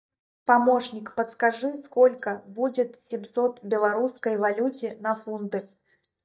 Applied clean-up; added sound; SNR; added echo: neural mask model DeepFilterNet 3.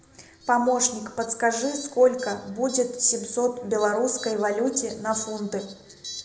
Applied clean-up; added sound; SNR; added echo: none; Fowl; 20 dB; reverberation time 0.7 s.